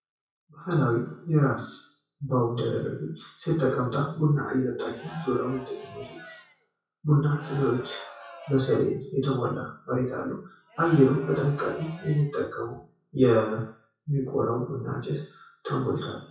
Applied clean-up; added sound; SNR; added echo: classical method WPE with log-MMSE.